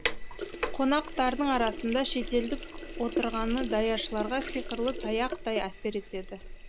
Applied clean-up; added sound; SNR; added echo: none; Sink (filling or washing); 5 dB; none.